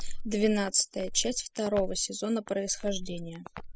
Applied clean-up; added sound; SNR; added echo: classical method spectral subtraction.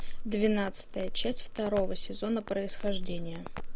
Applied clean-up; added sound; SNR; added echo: none; Crackle; 2 dB; none.